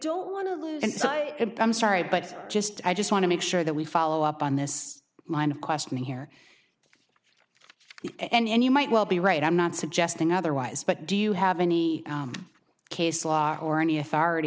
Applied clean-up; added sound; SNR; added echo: none; none; none; none.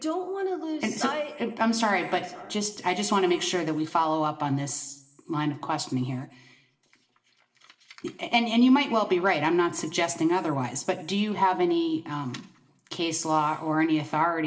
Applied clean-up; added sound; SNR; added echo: none; none; none; reverberation time 0.5 s.